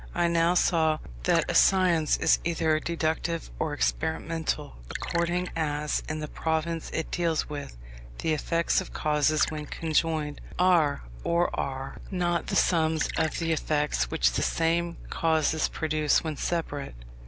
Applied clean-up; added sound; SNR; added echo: none; Liquid; 16 dB; none.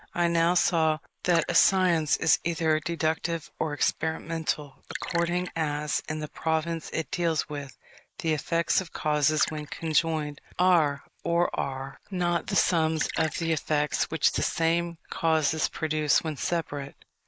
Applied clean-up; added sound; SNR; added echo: neural mask model Resemble Enhance denoiser.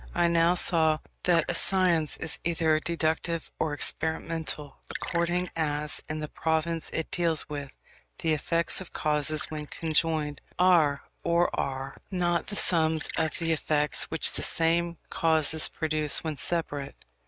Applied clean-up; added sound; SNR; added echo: neural mask model RNNoise.